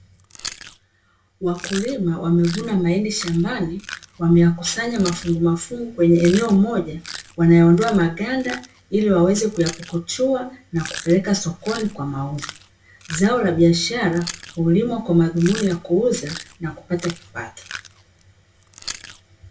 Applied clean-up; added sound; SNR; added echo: none; Chewing, mastication; 18 dB; reverberation time 0.2 s.